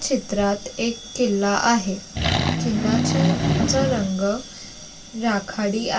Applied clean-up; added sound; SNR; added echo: none; Accelerating, revving, vroom; -3 dB; reverberation time 0.2 s.